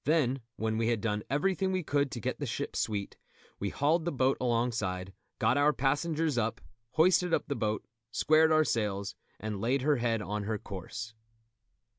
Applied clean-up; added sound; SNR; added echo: none; none; none; none.